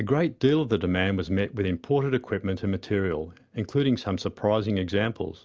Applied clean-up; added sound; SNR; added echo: none; none; none; none.